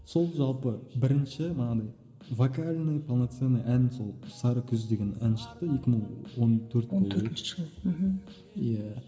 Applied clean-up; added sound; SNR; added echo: none; none; none; reverberation time 1.5 s.